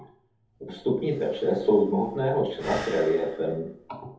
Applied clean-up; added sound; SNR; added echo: none; Breathing; 18 dB; reverberation time 0.6 s.